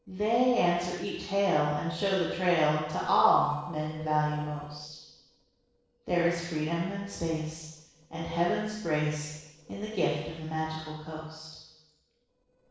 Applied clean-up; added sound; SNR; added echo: neural separator model SepFormer DNS4.